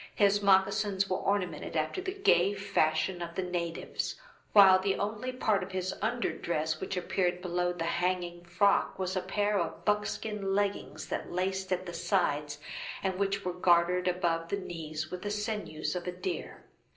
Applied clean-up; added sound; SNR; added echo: none; none; none; reverberation time 0.5 s.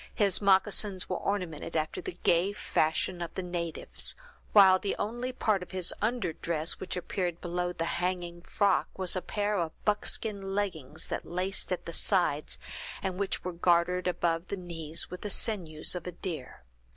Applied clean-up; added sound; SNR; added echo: none; none; none; none.